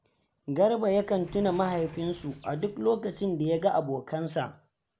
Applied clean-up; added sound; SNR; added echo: none; Sliding door; 19 dB; none.